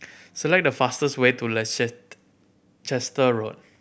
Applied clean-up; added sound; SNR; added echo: none; none; none; none.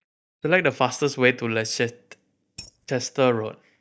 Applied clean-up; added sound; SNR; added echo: neural mask model DeepFilterNet 3.